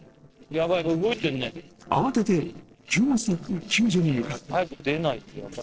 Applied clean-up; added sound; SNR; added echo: neural separator model SepFormer DNS4.